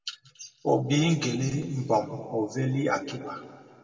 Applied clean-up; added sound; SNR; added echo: none; none; none; reverberation time 2.1 s.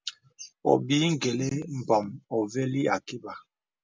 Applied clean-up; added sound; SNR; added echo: none; none; none; none.